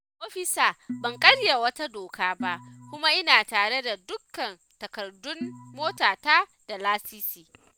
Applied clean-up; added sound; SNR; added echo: none; Organ; 15 dB; none.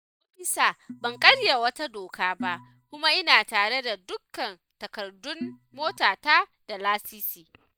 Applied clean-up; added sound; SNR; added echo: neural mask model DeepFilterNet 3.